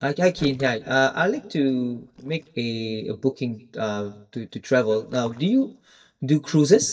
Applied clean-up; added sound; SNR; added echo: neural mask model DeepFilterNet 3.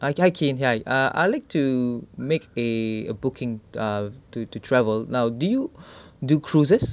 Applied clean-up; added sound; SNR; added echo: none; none; none; none.